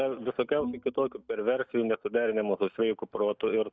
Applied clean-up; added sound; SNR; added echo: neural mask model DeepFilterNet 3.